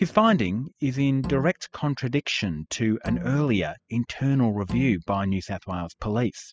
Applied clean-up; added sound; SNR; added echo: classical method spectral subtraction.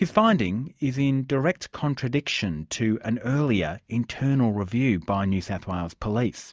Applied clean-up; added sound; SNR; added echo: none; none; none; none.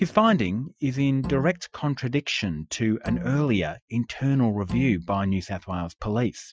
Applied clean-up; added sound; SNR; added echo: classical method Wiener filter.